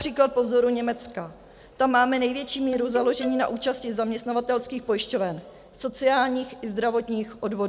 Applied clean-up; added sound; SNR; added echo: none; Ringtone; 19 dB; none.